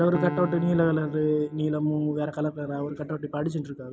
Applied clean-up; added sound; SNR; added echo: none; Piano; 12 dB; none.